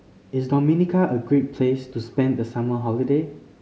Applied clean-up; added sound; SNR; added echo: none; none; none; none.